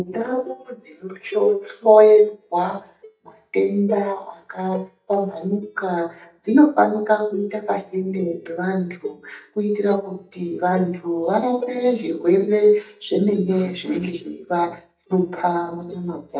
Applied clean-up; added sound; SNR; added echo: neural mask model DeepFilterNet 3.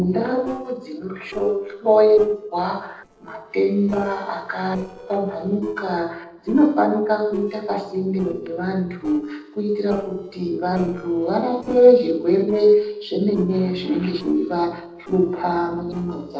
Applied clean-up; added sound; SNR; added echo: neural separator model SepFormer DNS4.